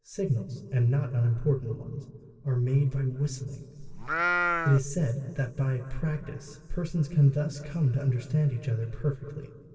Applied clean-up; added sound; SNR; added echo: neural separator model SepFormer DNS4.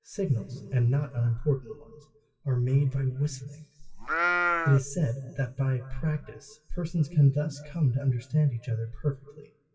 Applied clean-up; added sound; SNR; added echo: classical method WPE with log-MMSE.